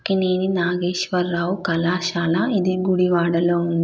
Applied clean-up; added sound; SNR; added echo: none; none; none; none.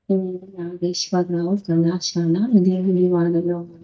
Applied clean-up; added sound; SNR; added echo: neural mask model DeepFilterNet 3.